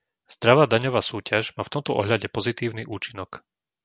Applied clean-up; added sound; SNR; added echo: none; none; none; none.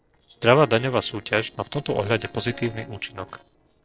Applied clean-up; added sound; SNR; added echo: neural separator model SepFormer DNS4.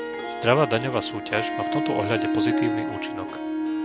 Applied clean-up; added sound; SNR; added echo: none; Harp; 0 dB; none.